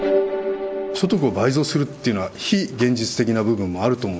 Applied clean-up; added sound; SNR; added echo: none; none; none; none.